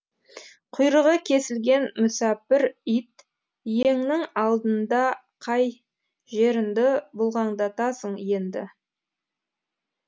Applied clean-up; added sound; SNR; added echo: none; none; none; none.